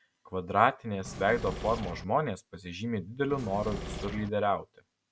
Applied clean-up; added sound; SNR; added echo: none; Engine / Mechanisms; 8 dB; none.